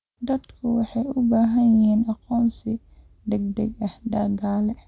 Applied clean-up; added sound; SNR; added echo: none; none; none; none.